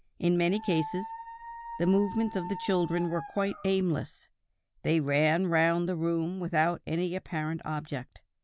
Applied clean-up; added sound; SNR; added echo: none; Dog; 12 dB; none.